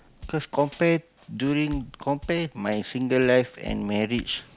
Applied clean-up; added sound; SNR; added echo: none; Tambourine / Drum / Drum kit; 18 dB; none.